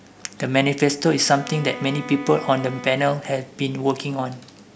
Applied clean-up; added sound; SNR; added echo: none; Bowed string instrument; 16 dB; none.